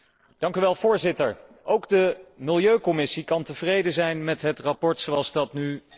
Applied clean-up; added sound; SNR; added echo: neural separator model SepFormer DNS4.